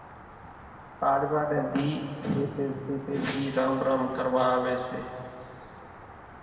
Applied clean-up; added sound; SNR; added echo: none; Rain; 17 dB; reverberation time 2.3 s.